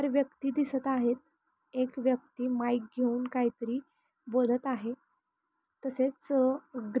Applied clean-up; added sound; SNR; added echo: none; none; none; none.